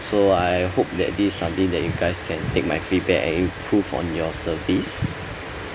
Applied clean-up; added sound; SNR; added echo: none; none; none; none.